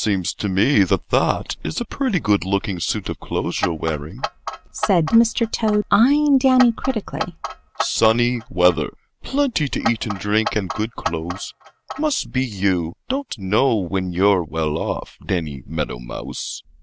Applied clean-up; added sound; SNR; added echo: none; Clock; 10 dB; none.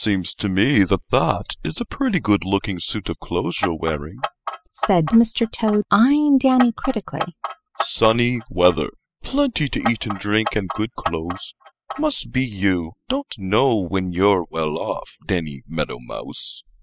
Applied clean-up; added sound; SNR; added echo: classical method spectral subtraction.